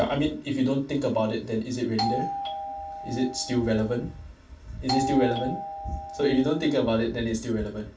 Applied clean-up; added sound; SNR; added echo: none; Doorbell; 7 dB; reverberation time 0.2 s.